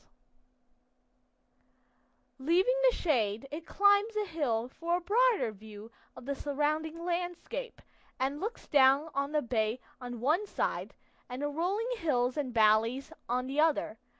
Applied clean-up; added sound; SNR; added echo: none; none; none; none.